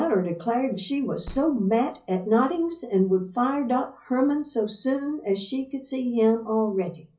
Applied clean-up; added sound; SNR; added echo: none; Car; 19 dB; reverberation time 0.5 s.